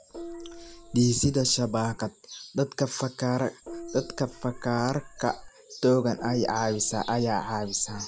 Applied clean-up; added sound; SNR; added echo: none; Gong; 15 dB; none.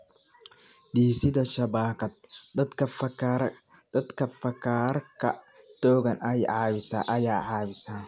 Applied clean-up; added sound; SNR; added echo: none; none; none; none.